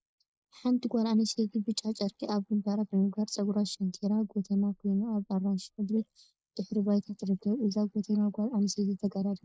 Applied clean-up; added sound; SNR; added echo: neural mask model Resemble Enhance denoiser.